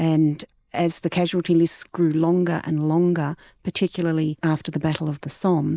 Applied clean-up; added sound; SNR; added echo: neural mask model Resemble Enhance denoiser.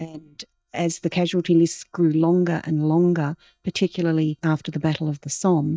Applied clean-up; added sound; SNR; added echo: neural mask model DeepFilterNet 3.